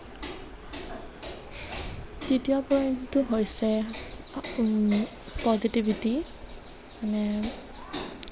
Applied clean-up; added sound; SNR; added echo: none; none; none; none.